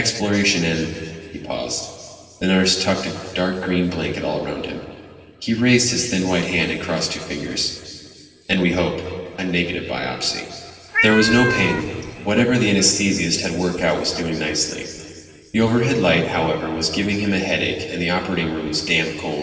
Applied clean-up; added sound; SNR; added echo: none; Cat; 2 dB; reverberation time 2.4 s.